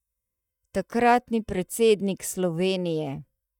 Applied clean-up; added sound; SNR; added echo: neural mask model DeepFilterNet 3.